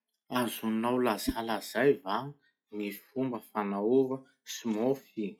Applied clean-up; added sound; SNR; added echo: classical method log-MMSE.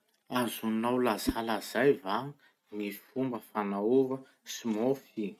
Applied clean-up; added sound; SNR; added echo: none; Whoosh, swoosh, swish; 11 dB; none.